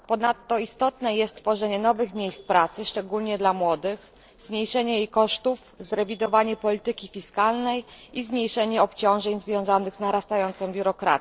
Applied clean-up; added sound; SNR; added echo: neural separator model SepFormer DNS4.